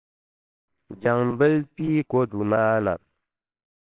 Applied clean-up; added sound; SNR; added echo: neural separator model SepFormer WHAMR!.